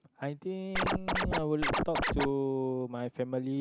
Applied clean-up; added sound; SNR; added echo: none; Scratching (performance technique); -3 dB; none.